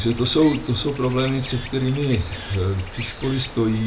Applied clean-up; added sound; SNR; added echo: none; Stream; 12 dB; reverberation time 0.3 s.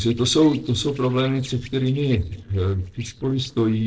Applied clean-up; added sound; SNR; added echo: neural separator model SepFormer DNS4.